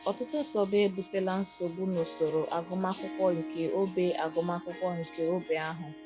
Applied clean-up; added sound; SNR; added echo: none; Harp; 14 dB; none.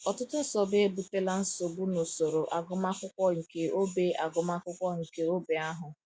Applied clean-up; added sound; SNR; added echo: none; none; none; none.